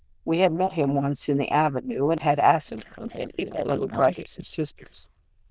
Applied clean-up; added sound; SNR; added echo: neural diffusion model UNIVERSE++.